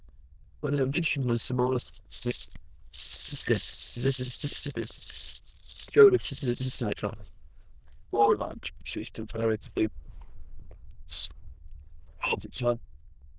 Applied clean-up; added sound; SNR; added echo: neural diffusion model UNIVERSE++.